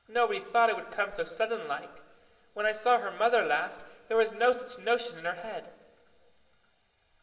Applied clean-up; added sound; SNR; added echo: none; none; none; reverberation time 1.9 s.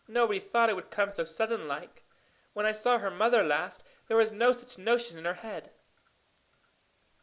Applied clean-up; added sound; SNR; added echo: none; none; none; none.